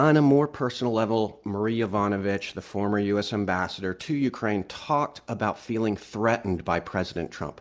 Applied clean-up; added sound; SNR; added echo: none; none; none; none.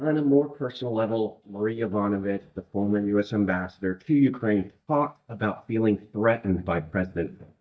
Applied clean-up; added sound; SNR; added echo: neural mask model DeepFilterNet 3.